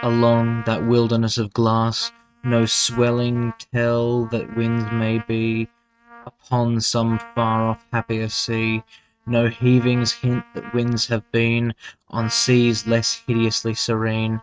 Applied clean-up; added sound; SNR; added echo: neural mask model RNNoise.